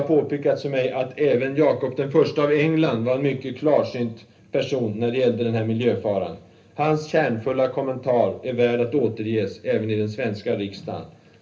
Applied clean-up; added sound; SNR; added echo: none; none; none; reverberation time 0.3 s.